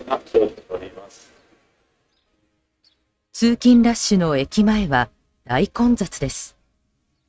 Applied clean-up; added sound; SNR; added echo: neural mask model RNNoise.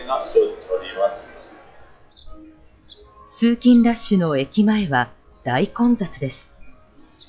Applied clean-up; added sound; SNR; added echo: classical method log-MMSE.